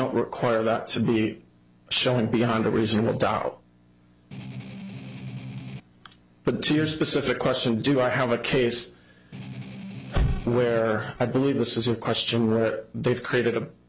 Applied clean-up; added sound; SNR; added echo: none; Strum; 11 dB; none.